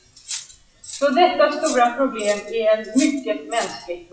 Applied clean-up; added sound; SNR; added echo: classical method WPE with log-MMSE.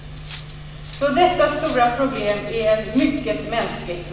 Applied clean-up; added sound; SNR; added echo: none; Cutlery, silverware; 15 dB; reverberation time 1.2 s.